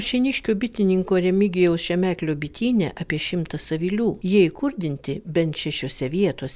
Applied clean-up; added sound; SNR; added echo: none; none; none; none.